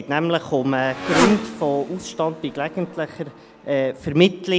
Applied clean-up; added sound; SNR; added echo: none; Motorcycle; 7 dB; none.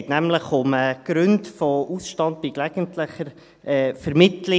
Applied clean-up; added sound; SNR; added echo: none; none; none; none.